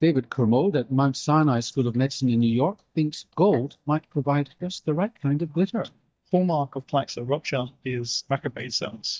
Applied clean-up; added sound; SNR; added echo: neural mask model DeepFilterNet 3.